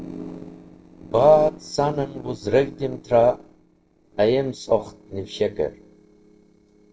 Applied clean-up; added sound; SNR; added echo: neural separator model SepFormer DNS4.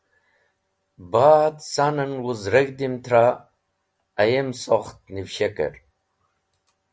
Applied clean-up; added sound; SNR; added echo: none; none; none; none.